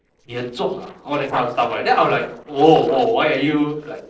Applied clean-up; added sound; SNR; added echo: neural separator model SepFormer DNS4.